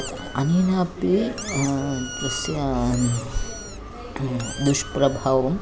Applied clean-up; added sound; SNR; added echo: none; Squeak; 14 dB; none.